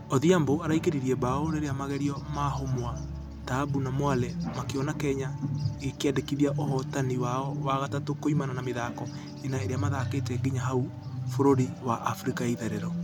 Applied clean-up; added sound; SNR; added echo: none; none; none; none.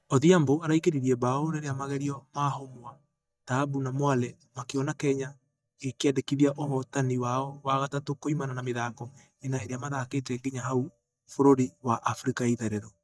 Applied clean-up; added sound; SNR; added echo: neural mask model DeepFilterNet 3.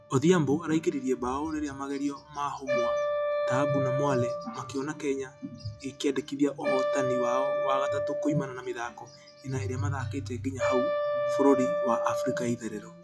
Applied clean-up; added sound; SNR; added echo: classical method log-MMSE.